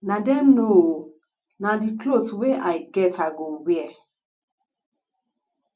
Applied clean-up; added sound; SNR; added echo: none; none; none; none.